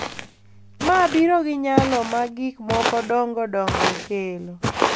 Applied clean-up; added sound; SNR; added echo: none; Walk, footsteps; 4 dB; none.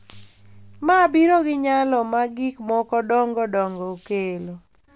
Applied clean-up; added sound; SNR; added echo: none; none; none; none.